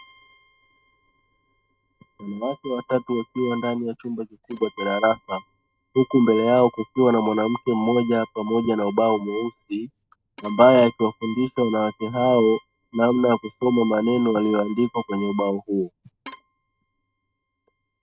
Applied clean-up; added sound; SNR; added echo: neural mask model RNNoise.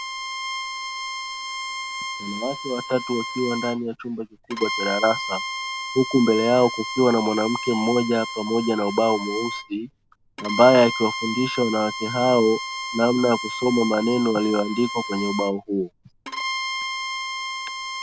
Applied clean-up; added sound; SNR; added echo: none; Bowed string instrument; 7 dB; none.